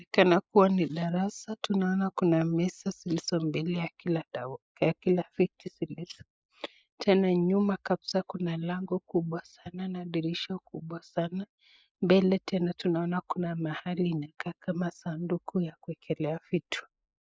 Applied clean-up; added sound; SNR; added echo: neural mask model Resemble Enhance denoiser.